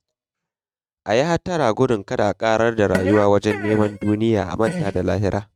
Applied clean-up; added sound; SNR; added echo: neural mask model RNNoise.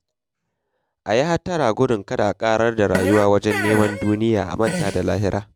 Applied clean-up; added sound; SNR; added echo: none; Fart; 8 dB; none.